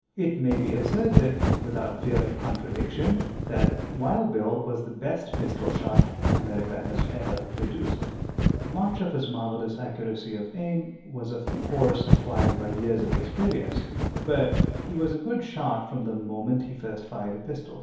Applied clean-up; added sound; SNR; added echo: none; Wind; -3 dB; reverberation time 2.2 s.